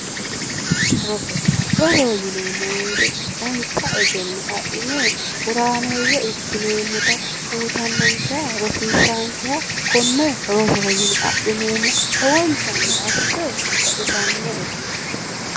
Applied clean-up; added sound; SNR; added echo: none; Insect; -2 dB; none.